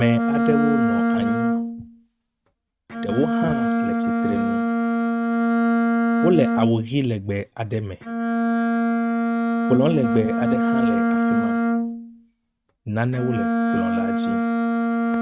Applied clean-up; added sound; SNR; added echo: neural mask model RNNoise.